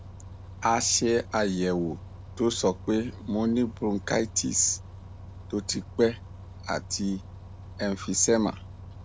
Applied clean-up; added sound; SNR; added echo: none; Bus; 14 dB; none.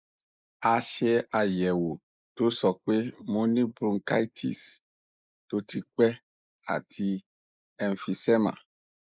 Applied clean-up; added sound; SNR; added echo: neural mask model Resemble Enhance denoiser.